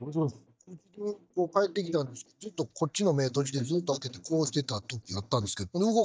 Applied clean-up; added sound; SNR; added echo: neural mask model DeepFilterNet 3.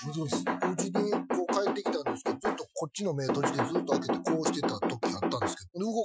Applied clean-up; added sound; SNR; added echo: classical method Wiener filter.